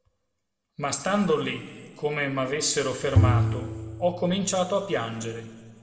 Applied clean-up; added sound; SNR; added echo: none; Bowed string instrument; -1 dB; reverberation time 1.6 s.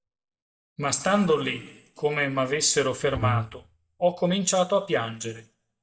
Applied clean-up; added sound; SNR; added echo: neural mask model DeepFilterNet 3.